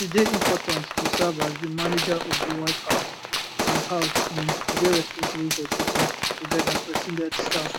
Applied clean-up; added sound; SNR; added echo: none; Gunshot, gunfire; -2 dB; none.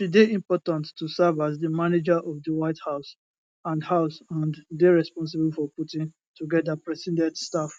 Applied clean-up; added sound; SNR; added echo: none; none; none; none.